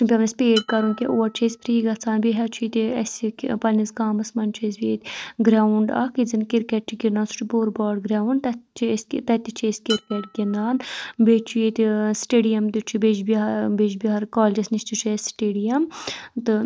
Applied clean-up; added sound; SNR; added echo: neural mask model RNNoise.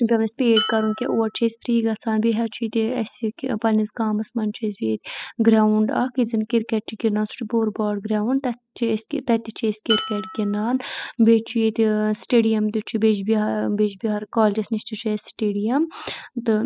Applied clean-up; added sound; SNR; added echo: classical method spectral subtraction.